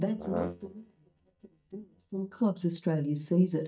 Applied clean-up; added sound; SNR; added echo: neural mask model DeepFilterNet 3.